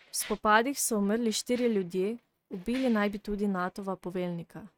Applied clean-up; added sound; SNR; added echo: neural mask model RNNoise.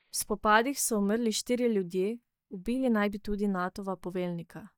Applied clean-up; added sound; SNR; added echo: neural mask model DeepFilterNet 3.